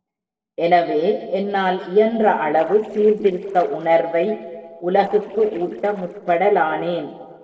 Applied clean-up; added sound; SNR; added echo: neural separator model SepFormer DNS4.